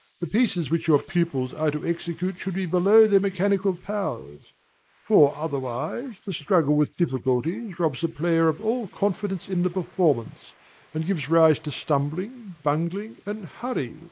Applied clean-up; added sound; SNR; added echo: neural mask model Resemble Enhance denoiser.